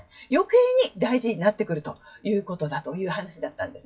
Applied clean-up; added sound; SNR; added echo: classical method WPE with log-MMSE.